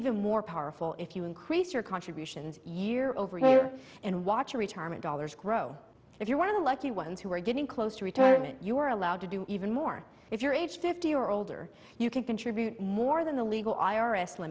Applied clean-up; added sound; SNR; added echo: none; Brass instrument; -3 dB; none.